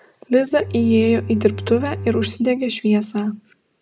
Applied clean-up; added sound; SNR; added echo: none; Bowed string instrument; 10 dB; none.